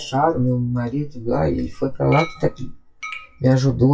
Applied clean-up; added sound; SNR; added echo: classical method WPE with log-MMSE.